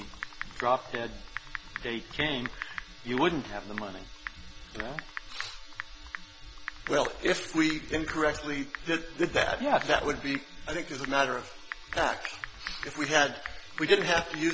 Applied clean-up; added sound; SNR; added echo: none; Typing; 13 dB; none.